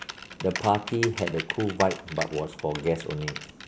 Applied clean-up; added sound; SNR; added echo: none; Typing; 9 dB; none.